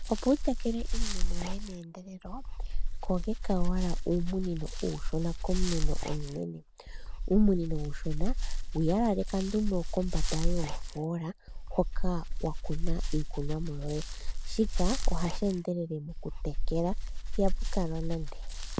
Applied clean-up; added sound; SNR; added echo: none; Dog; -4 dB; none.